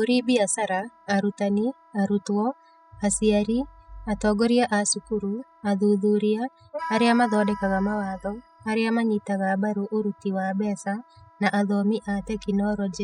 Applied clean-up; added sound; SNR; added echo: classical method spectral subtraction.